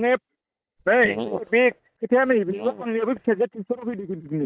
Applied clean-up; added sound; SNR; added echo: neural mask model DeepFilterNet 3.